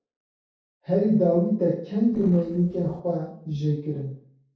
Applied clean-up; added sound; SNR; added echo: neural separator model SepFormer DNS4.